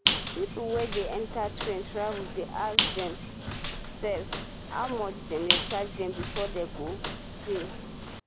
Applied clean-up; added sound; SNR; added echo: none; Squeak; -1 dB; none.